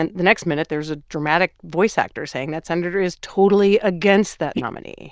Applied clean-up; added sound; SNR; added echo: neural diffusion model UNIVERSE++.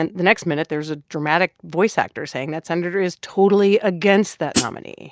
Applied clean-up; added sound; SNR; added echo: none; Hi-hat; 2 dB; none.